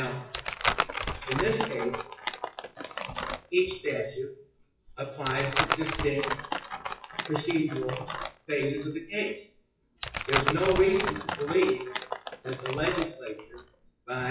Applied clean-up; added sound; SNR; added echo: classical method WPE with log-MMSE.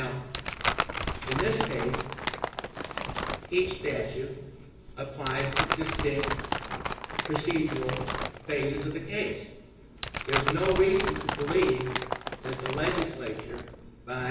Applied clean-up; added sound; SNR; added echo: none; Crumpling, crinkling; 2 dB; reverberation time 0.9 s.